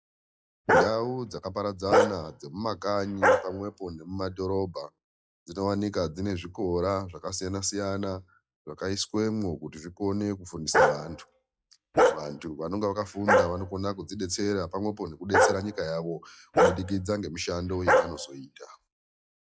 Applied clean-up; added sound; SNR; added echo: classical method log-MMSE.